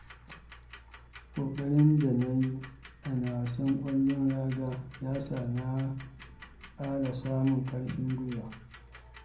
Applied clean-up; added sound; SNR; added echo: none; Tick-tock; 16 dB; reverberation time 0.5 s.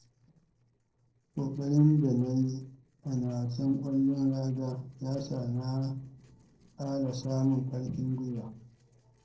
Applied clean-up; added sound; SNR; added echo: neural separator model SepFormer DNS4.